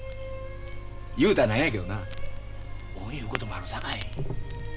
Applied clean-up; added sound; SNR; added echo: none; Crackle; 4 dB; none.